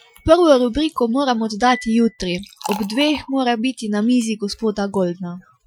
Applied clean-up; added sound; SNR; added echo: classical method Wiener filter.